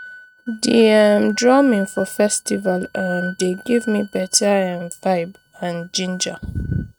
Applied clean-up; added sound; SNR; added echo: neural mask model RNNoise.